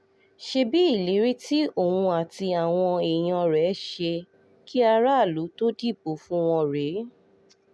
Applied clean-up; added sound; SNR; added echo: none; none; none; none.